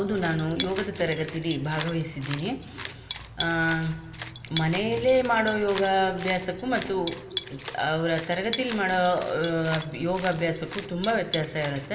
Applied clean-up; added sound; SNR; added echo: none; Cat; 12 dB; reverberation time 1.5 s.